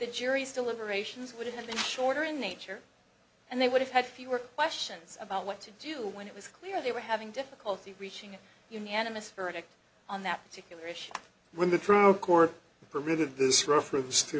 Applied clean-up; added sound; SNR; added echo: none; none; none; none.